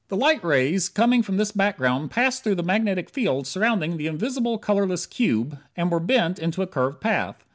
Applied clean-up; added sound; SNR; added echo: none; none; none; none.